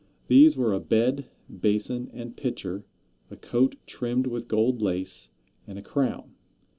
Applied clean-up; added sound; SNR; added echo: none; none; none; none.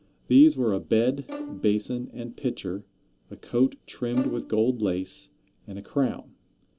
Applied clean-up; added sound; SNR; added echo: none; Bowed string instrument; 16 dB; none.